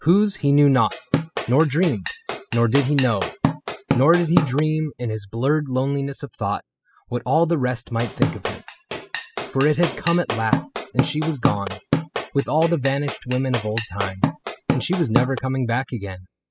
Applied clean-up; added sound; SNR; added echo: classical method spectral subtraction.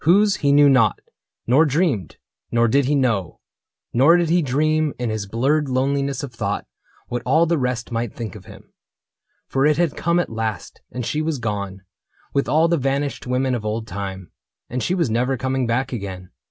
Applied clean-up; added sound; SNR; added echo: none; none; none; none.